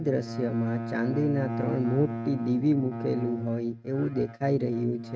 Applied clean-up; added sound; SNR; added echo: neural mask model RNNoise.